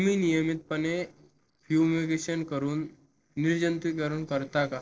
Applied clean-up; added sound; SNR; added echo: neural separator model SepFormer DNS4.